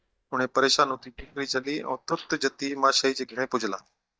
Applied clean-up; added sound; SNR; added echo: neural mask model DeepFilterNet 3.